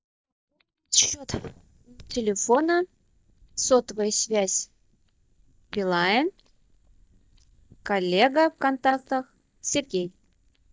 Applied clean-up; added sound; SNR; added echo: neural mask model DeepFilterNet 3.